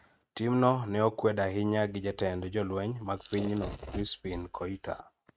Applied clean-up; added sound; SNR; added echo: neural mask model RNNoise.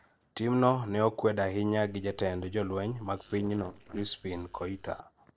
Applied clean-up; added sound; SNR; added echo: neural separator model SepFormer DNS4.